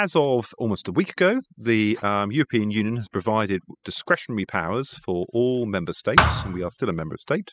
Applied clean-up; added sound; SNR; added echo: classical method spectral subtraction.